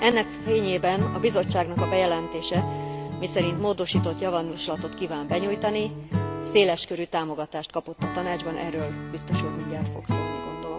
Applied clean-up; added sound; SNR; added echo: none; Acoustic guitar / Strum; 4 dB; none.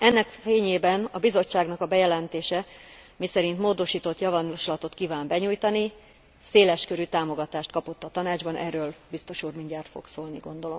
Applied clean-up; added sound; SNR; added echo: none; none; none; none.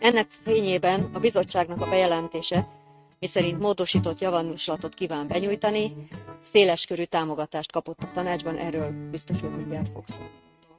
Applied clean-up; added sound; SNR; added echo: neural mask model RNNoise.